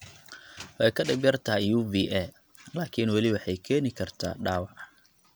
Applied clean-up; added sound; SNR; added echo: none; none; none; none.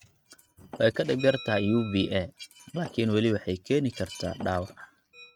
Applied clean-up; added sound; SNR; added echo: neural mask model RNNoise.